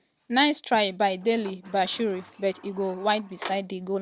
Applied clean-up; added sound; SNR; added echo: none; Sliding door; 17 dB; none.